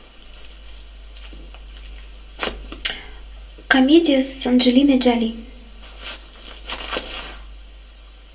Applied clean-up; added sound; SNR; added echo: none; none; none; reverberation time 0.2 s.